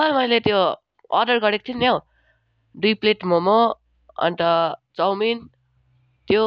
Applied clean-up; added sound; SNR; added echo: none; none; none; none.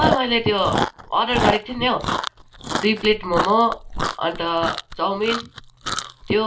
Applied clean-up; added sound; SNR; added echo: none; Chewing, mastication; 4 dB; reverberation time 0.2 s.